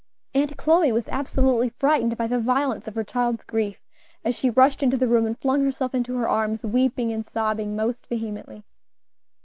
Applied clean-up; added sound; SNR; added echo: none; none; none; none.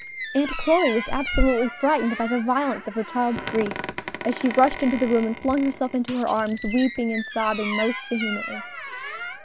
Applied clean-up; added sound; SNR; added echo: none; Squeak; 10 dB; none.